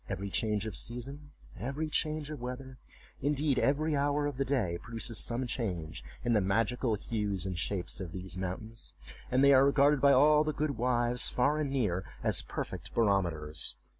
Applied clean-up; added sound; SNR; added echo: none; none; none; none.